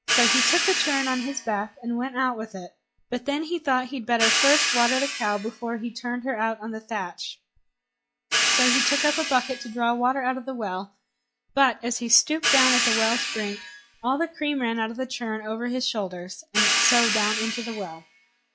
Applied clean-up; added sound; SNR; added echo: classical method log-MMSE.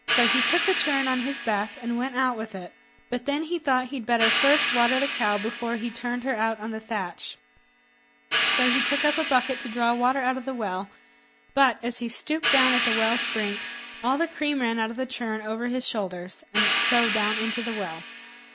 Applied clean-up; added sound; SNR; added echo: none; Hi-hat; 1 dB; none.